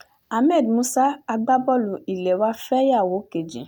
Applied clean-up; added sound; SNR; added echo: none; none; none; none.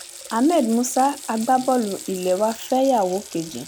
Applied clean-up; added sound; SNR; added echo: none; Water tap, faucet; 16 dB; none.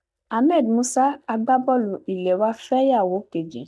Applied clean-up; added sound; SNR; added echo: neural mask model DeepFilterNet 3.